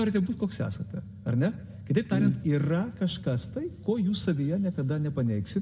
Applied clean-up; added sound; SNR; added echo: none; none; none; reverberation time 0.7 s.